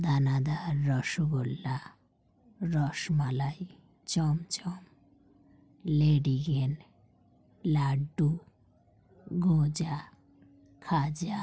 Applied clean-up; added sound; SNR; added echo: none; none; none; none.